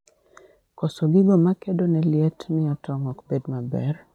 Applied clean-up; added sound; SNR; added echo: none; none; none; none.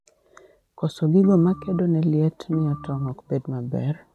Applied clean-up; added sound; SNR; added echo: none; Organ; 17 dB; none.